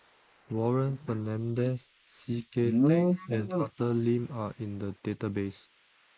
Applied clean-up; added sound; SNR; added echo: neural mask model Resemble Enhance denoiser.